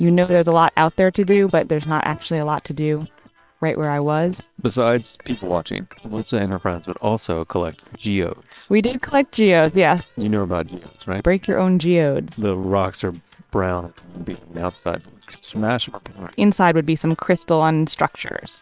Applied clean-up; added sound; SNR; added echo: neural separator model SepFormer WHAM!.